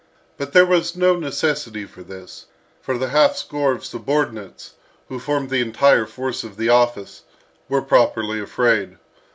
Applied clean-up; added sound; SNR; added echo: none; none; none; none.